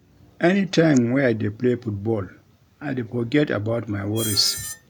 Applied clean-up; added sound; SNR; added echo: none; Screech; 16 dB; none.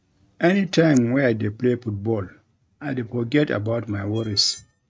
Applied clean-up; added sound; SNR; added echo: neural mask model RNNoise.